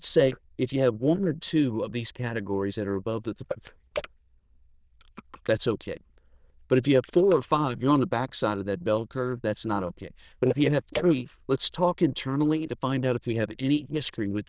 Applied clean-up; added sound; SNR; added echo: neural diffusion model UNIVERSE++.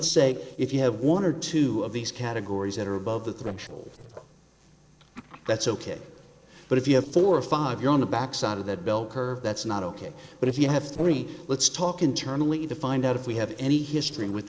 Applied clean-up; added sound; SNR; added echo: neural separator model SepFormer DNS4.